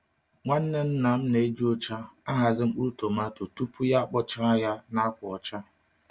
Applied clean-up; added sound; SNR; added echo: none; none; none; none.